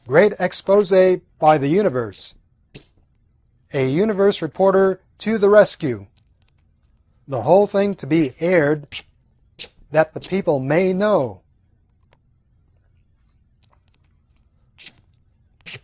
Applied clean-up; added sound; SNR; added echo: neural separator model SepFormer DNS4.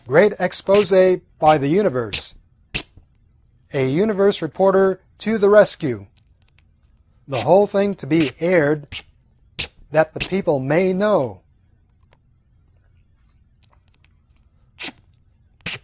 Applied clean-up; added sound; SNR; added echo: none; Packing tape, duct tape; 18 dB; none.